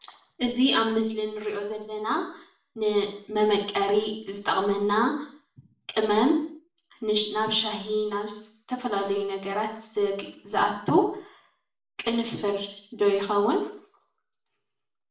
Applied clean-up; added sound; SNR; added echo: none; none; none; reverberation time 0.5 s.